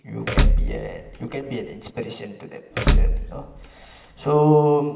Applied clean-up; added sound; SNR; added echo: none; Door / Car; -2 dB; reverberation time 1.0 s.